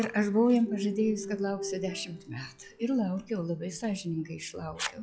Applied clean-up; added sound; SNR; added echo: classical method log-MMSE.